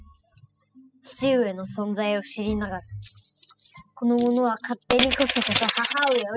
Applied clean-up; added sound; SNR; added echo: classical method spectral subtraction.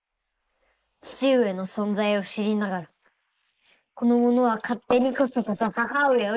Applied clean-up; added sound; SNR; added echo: neural mask model Resemble Enhance denoiser.